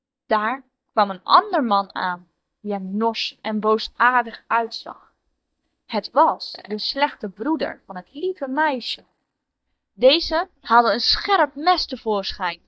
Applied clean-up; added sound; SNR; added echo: neural mask model DeepFilterNet 3.